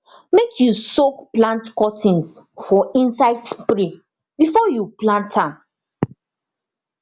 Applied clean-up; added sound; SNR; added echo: none; none; none; none.